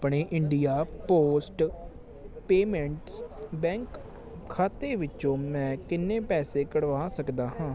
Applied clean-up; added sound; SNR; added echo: none; Bird; 17 dB; none.